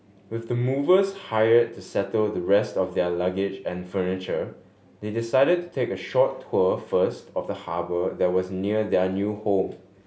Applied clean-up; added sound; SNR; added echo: none; none; none; none.